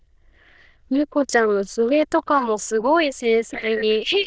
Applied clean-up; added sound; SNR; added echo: neural diffusion model UNIVERSE++.